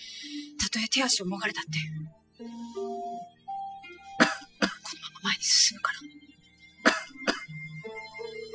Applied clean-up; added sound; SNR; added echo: classical method spectral subtraction.